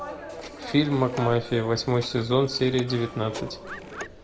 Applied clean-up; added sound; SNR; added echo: none; Telephone + Bird; 12 dB; none.